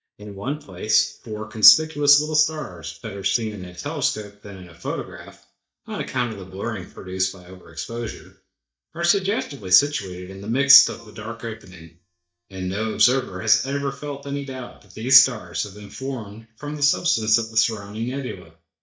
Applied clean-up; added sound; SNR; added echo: neural mask model DeepFilterNet 3.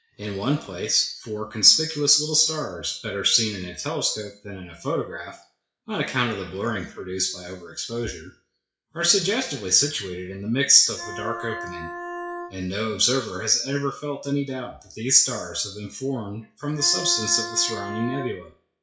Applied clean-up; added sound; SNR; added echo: classical method WPE with log-MMSE.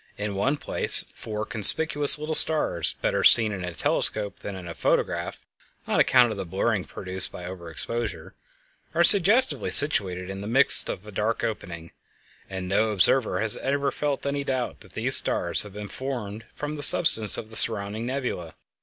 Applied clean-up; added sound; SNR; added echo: none; none; none; none.